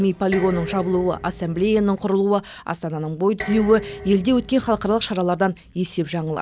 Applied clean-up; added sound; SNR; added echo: none; Dishes, pots, and pans; 15 dB; none.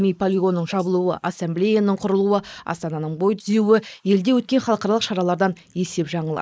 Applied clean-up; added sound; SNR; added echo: neural mask model Resemble Enhance denoiser.